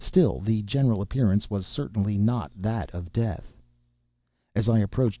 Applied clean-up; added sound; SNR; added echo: none; none; none; none.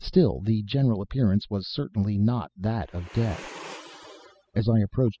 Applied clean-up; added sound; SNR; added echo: classical method spectral subtraction.